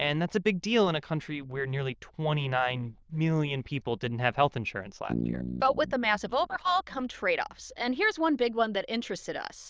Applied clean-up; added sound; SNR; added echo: neural diffusion model UNIVERSE++.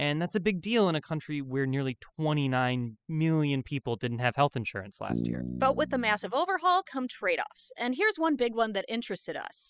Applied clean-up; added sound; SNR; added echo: classical method spectral subtraction.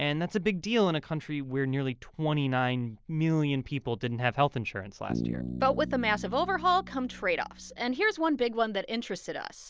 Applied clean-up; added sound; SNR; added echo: none; Bass guitar; 9 dB; none.